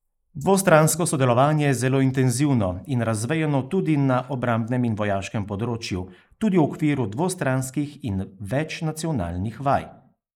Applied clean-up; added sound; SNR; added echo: neural mask model Resemble Enhance denoiser.